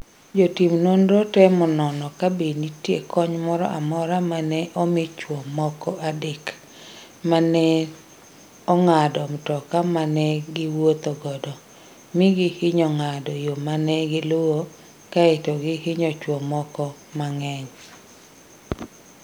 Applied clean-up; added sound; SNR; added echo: none; none; none; none.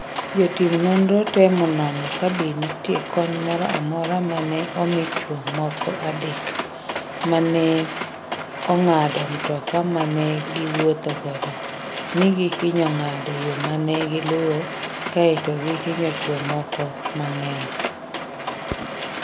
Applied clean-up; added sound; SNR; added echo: none; Mechanisms; 6 dB; none.